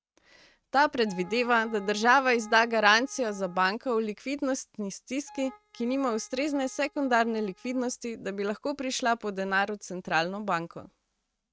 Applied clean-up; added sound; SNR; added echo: neural mask model RNNoise.